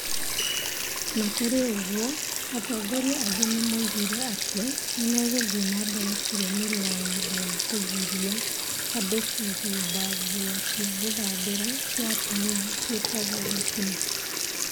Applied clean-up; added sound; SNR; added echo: none; Sink (filling or washing); -2 dB; none.